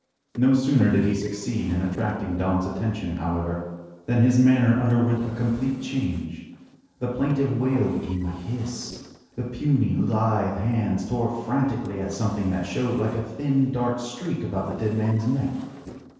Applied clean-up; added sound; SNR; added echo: neural separator model SepFormer DNS4.